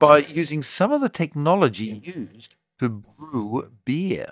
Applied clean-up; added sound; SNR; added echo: neural mask model DeepFilterNet 3.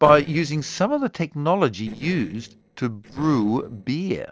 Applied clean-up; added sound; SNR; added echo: neural separator model SepFormer DNS4.